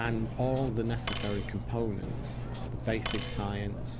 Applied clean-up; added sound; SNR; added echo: none; Cutlery, silverware; 0 dB; none.